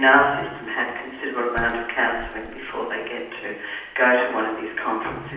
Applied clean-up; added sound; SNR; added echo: none; Slam; 20 dB; reverberation time 0.9 s.